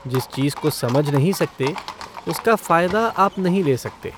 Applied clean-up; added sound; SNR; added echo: none; Livestock, farm animals, working animals; 14 dB; none.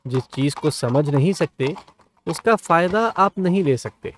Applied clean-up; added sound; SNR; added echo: neural mask model RNNoise.